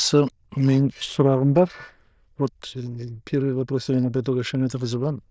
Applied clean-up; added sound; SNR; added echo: neural diffusion model UNIVERSE++.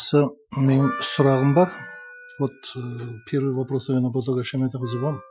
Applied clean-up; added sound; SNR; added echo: classical method Wiener filter.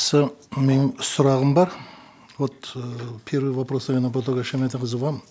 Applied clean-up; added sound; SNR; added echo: none; none; none; none.